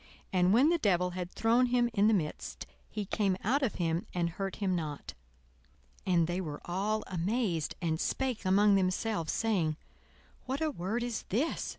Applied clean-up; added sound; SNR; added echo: none; none; none; none.